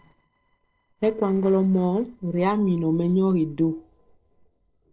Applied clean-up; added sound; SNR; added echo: neural separator model SepFormer DNS4.